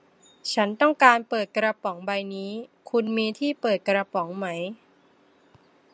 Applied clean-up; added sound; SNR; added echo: none; none; none; none.